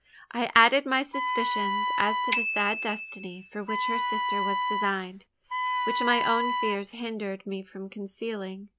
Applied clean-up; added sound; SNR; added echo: none; Bicycle bell + Wind instrument, woodwind instrument; -4 dB; none.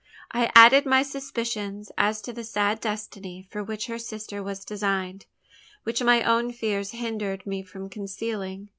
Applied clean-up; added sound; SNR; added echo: none; none; none; none.